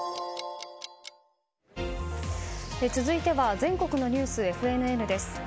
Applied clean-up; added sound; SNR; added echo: none; none; none; none.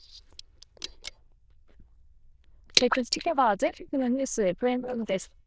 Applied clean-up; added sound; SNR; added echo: neural diffusion model UNIVERSE++.